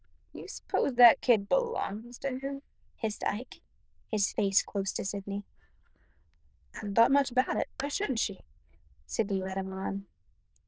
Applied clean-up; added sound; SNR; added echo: neural diffusion model UNIVERSE++.